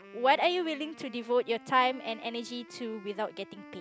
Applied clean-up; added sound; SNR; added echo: none; Wind instrument, woodwind instrument; 20 dB; none.